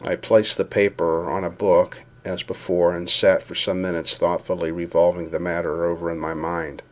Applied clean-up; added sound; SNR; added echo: none; none; none; none.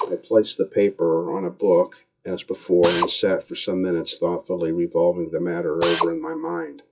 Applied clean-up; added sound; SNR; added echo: classical method WPE with log-MMSE.